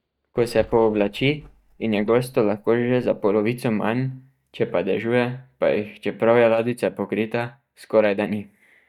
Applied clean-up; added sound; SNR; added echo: neural mask model DeepFilterNet 3.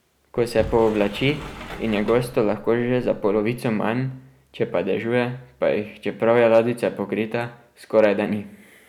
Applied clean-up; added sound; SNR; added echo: none; Sliding door; 15 dB; none.